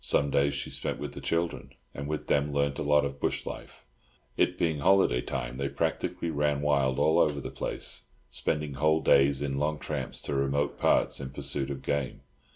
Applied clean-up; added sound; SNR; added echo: none; none; none; none.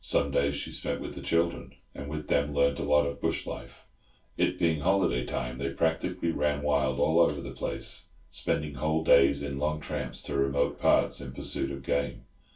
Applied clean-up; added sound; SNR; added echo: none; none; none; reverberation time 0.2 s.